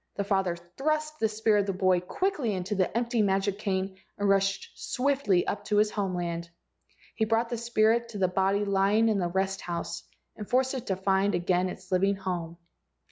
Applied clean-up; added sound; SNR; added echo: none; none; none; none.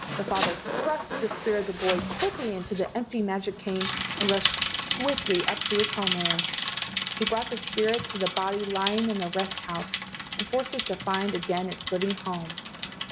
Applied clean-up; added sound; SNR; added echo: none; Bicycle; 1 dB; none.